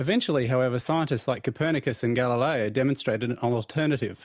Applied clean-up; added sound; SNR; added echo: none; none; none; none.